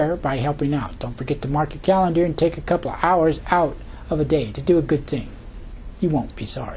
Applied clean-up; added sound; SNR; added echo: none; none; none; none.